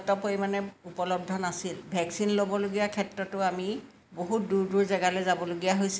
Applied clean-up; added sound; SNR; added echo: none; none; none; none.